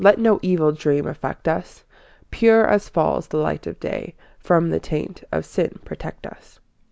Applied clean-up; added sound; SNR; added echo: none; none; none; none.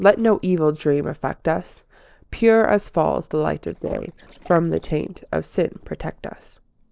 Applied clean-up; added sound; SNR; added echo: neural separator model SepFormer DNS4.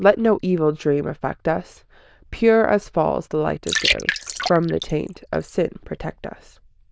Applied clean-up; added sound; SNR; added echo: neural diffusion model UNIVERSE++.